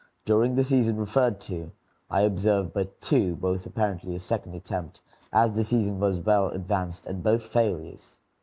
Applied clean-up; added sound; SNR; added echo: none; none; none; none.